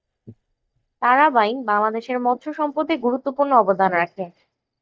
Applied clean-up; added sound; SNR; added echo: neural mask model DeepFilterNet 3.